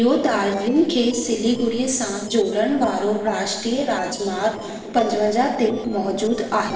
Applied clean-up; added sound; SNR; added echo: neural separator model SepFormer DNS4.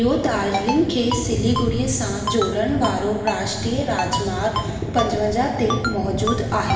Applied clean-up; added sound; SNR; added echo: none; Ringtone; 9 dB; reverberation time 1.3 s.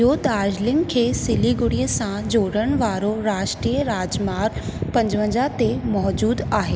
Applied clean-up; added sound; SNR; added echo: none; none; none; none.